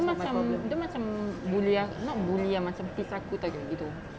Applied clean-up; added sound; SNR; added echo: none; none; none; none.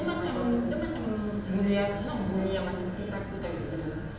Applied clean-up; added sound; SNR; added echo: none; none; none; reverberation time 0.7 s.